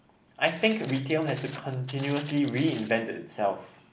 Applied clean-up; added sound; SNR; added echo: none; Walk, footsteps; 10 dB; none.